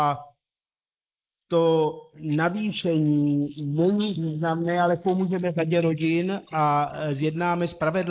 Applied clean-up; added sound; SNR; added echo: neural mask model Resemble Enhance denoiser.